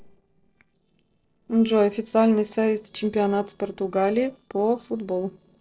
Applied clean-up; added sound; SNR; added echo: neural separator model SepFormer DNS4.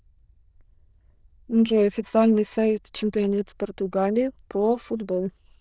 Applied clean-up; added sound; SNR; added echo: neural diffusion model UNIVERSE++.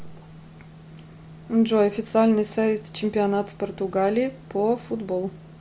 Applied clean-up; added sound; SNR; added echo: none; none; none; none.